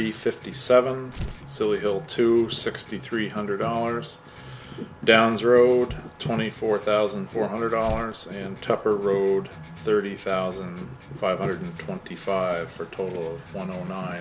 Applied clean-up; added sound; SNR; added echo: none; Tearing + Electric guitar; 17 dB; none.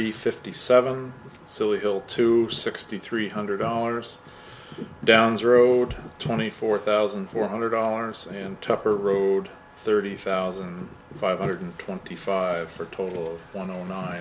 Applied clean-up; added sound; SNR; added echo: none; none; none; none.